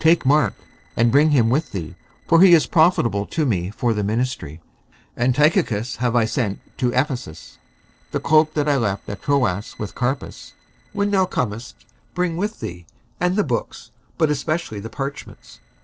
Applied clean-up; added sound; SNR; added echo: neural separator model SepFormer DNS4.